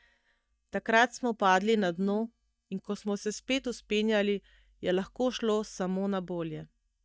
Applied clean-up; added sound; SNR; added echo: neural mask model DeepFilterNet 3.